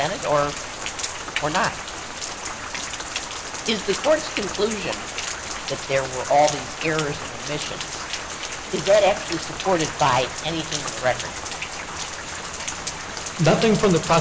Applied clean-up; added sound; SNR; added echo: none; Rain; 6 dB; none.